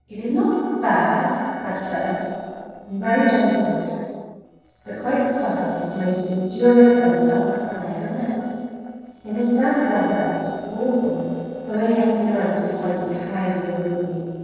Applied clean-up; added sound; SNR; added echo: neural separator model SepFormer DNS4.